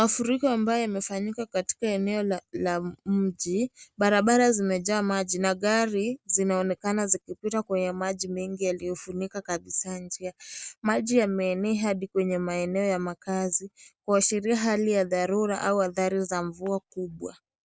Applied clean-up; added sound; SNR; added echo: none; none; none; none.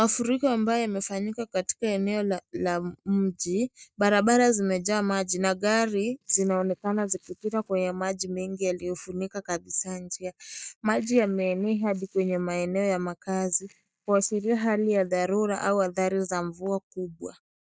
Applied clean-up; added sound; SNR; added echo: neural mask model DeepFilterNet 3.